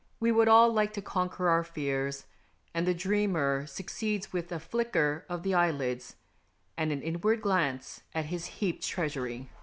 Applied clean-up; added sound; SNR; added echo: none; none; none; none.